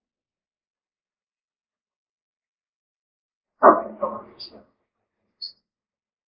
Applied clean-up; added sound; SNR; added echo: neural mask model Resemble Enhance denoiser.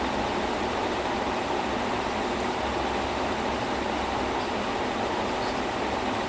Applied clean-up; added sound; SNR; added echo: none; none; none; none.